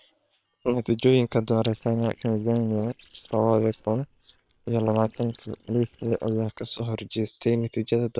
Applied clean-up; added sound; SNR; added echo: neural separator model SepFormer WHAM!.